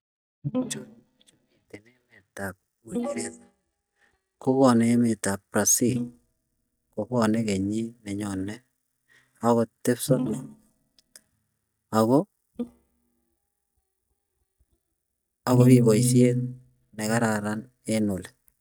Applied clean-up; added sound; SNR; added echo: neural mask model DeepFilterNet 3.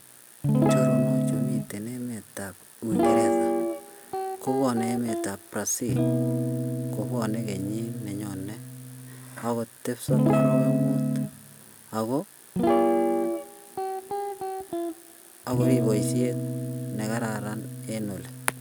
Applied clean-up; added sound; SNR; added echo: none; Guitar; -5 dB; none.